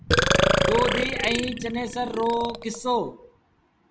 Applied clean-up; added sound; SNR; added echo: none; Burping, eructation; -3 dB; none.